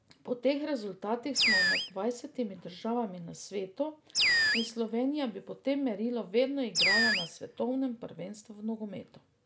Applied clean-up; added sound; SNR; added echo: none; Animal; -4 dB; none.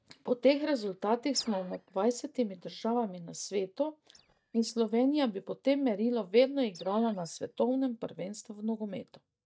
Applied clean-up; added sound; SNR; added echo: neural mask model DeepFilterNet 3.